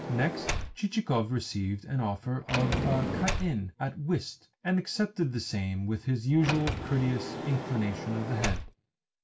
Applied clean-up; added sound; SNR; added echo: none; Sliding door; 6 dB; none.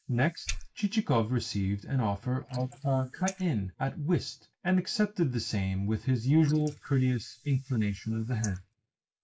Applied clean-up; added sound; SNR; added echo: neural mask model Resemble Enhance denoiser.